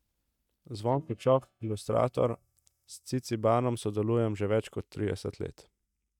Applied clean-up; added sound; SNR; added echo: neural mask model DeepFilterNet 3.